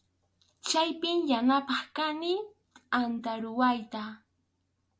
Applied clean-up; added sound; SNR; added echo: none; none; none; none.